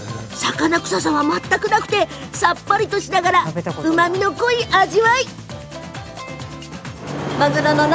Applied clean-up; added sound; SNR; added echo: none; none; none; none.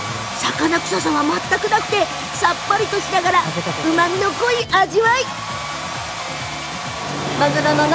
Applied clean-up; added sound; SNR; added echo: none; Domestic sounds, home sounds; 8 dB; none.